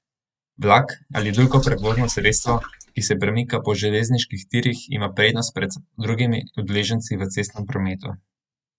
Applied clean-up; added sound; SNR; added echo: neural mask model RNNoise.